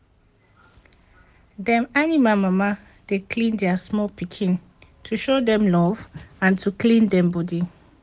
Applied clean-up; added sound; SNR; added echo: none; none; none; none.